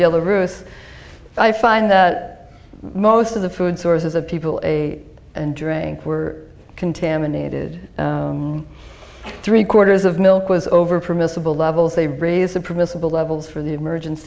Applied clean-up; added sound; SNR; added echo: none; none; none; none.